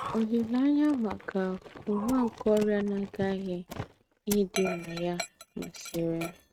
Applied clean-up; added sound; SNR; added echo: neural mask model RNNoise.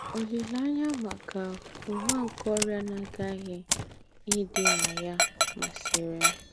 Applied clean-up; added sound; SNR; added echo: none; Dog + Mechanisms; -2 dB; none.